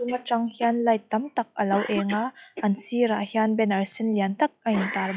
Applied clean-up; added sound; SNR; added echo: classical method log-MMSE.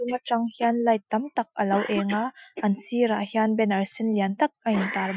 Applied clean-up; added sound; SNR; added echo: classical method Wiener filter.